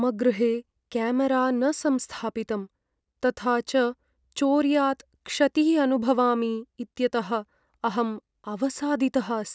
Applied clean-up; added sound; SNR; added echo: none; none; none; none.